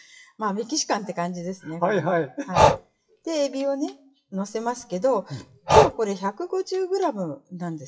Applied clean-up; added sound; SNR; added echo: classical method WPE with log-MMSE.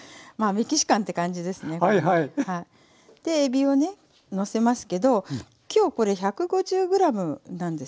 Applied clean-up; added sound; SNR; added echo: none; none; none; none.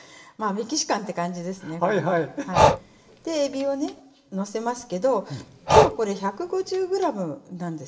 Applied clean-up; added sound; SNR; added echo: none; Breathing; 0 dB; reverberation time 0.7 s.